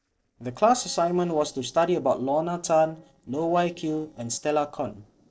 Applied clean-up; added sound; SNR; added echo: neural separator model SepFormer DNS4.